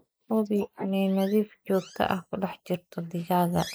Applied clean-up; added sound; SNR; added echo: neural mask model Resemble Enhance denoiser.